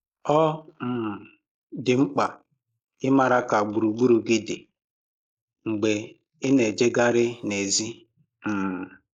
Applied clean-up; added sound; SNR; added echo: neural mask model Resemble Enhance denoiser.